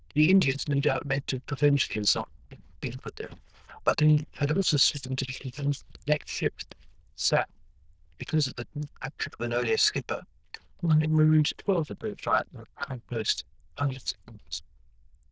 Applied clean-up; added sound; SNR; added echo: neural diffusion model UNIVERSE++.